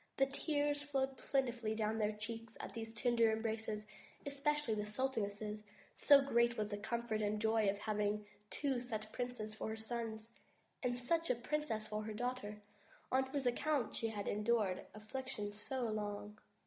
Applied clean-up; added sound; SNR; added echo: none; none; none; none.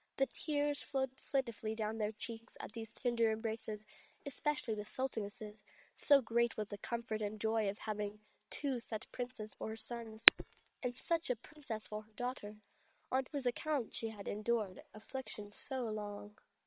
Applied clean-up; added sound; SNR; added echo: neural separator model SepFormer WHAM!.